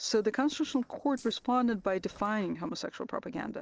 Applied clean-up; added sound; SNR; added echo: neural separator model SepFormer DNS4.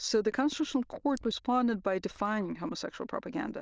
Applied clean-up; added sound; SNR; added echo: neural diffusion model UNIVERSE++.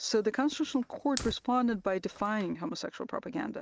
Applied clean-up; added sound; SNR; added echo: neural mask model RNNoise.